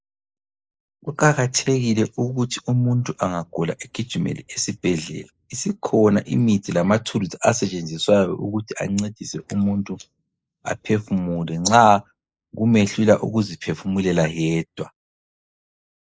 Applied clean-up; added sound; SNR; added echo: neural mask model Resemble Enhance denoiser.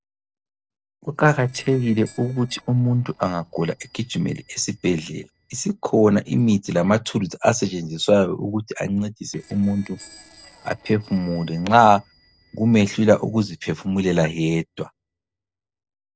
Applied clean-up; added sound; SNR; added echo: neural separator model SepFormer DNS4.